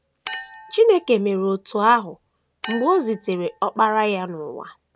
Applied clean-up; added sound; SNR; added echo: none; Chink, clink; 18 dB; none.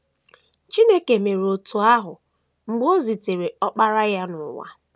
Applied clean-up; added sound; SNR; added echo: none; none; none; none.